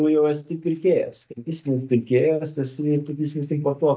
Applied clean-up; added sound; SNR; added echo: neural mask model DeepFilterNet 3.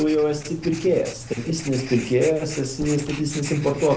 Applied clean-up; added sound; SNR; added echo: neural mask model Resemble Enhance denoiser.